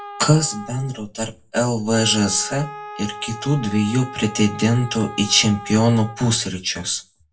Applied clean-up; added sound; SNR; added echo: none; Wind instrument, woodwind instrument; 15 dB; reverberation time 0.2 s.